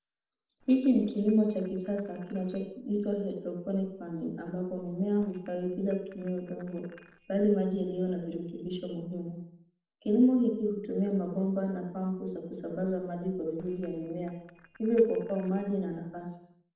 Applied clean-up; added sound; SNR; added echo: neural separator model SepFormer DNS4.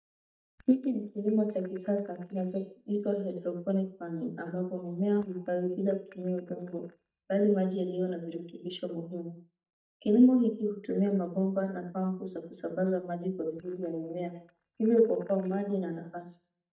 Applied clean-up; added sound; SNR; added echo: neural mask model DeepFilterNet 3.